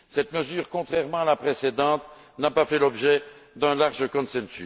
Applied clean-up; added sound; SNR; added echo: none; none; none; none.